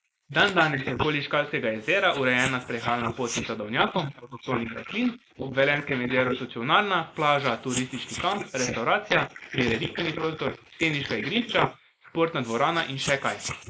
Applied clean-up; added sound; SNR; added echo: neural mask model Resemble Enhance denoiser.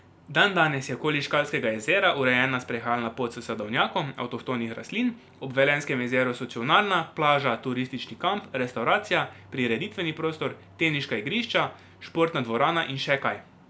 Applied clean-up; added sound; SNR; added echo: none; none; none; none.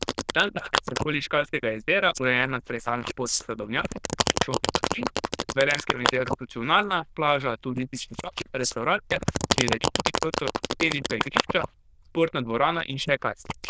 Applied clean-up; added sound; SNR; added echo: neural diffusion model UNIVERSE++.